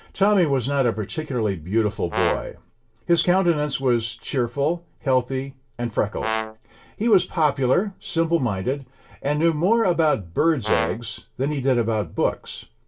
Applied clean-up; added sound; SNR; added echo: none; Brass instrument; 7 dB; reverberation time 0.2 s.